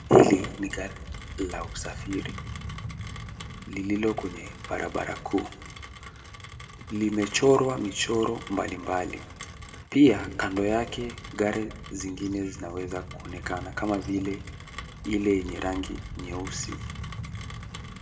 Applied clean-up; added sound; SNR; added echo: none; Rain; 11 dB; reverberation time 0.9 s.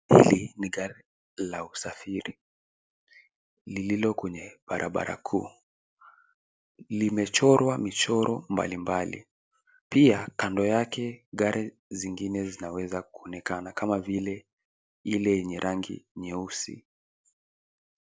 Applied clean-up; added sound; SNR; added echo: none; none; none; none.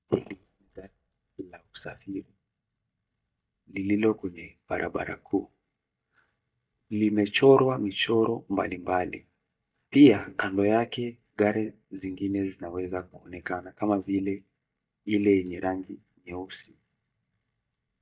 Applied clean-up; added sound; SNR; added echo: neural mask model DeepFilterNet 3.